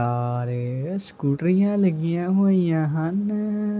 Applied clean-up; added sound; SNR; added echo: none; none; none; none.